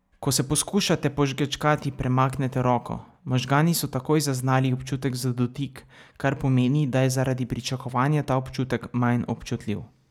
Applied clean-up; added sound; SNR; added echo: none; none; none; none.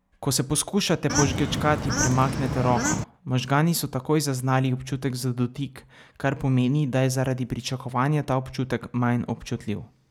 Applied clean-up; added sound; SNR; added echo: none; Bird / Fowl; 2 dB; none.